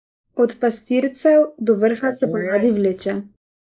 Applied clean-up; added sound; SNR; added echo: neural mask model Resemble Enhance denoiser.